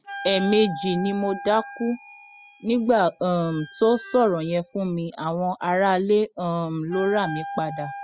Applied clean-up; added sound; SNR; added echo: classical method spectral subtraction.